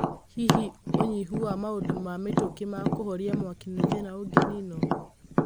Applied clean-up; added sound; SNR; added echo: none; Tap; -4 dB; none.